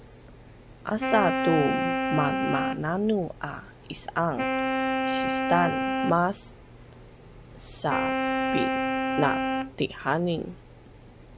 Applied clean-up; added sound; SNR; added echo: none; Wind instrument, woodwind instrument; 0 dB; none.